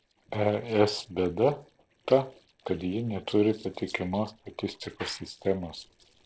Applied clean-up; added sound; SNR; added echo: neural separator model SepFormer DNS4.